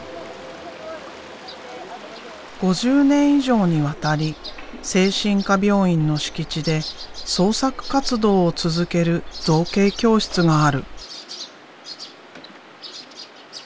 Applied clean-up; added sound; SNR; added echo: none; none; none; none.